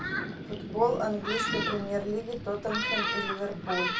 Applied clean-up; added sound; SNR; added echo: none; Thunderstorm; 1 dB; reverberation time 0.2 s.